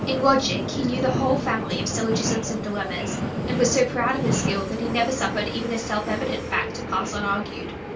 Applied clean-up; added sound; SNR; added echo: none; Subway, metro, underground; 3 dB; reverberation time 0.2 s.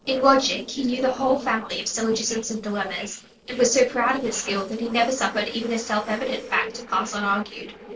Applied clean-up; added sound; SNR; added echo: neural separator model SepFormer DNS4.